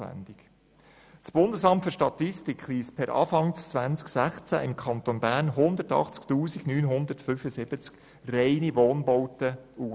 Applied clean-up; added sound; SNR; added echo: none; none; none; none.